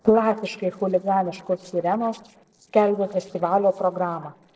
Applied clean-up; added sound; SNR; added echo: neural separator model SepFormer DNS4.